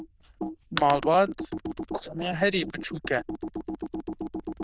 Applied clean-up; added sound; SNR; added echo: neural diffusion model UNIVERSE++.